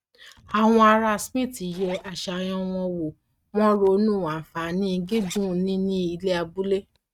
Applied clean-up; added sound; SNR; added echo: neural mask model RNNoise.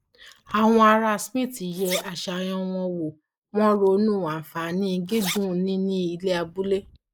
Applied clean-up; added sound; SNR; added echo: neural mask model Resemble Enhance denoiser.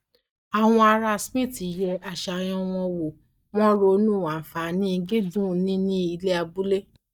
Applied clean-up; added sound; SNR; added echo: neural mask model DeepFilterNet 3.